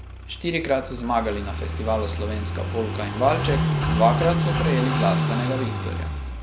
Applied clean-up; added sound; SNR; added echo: none; Car passing by / Idling; -1 dB; none.